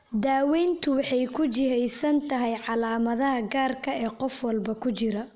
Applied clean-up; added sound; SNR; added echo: none; none; none; none.